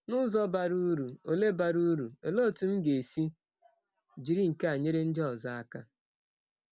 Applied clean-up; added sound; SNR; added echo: none; none; none; none.